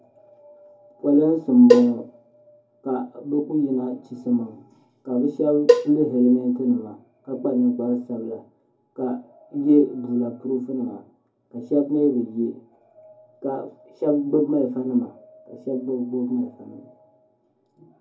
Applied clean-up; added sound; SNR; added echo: none; Cowbell; -1 dB; reverberation time 0.4 s.